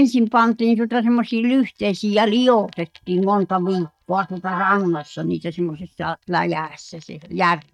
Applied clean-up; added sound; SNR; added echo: neural mask model DeepFilterNet 3.